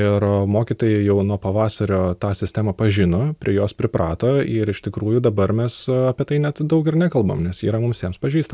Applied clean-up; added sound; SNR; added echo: none; none; none; none.